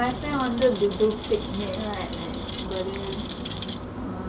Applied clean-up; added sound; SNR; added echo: none; Rattle; 8 dB; none.